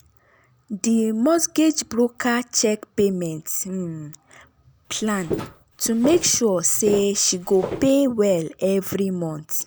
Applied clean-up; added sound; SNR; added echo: none; Walk, footsteps; 10 dB; none.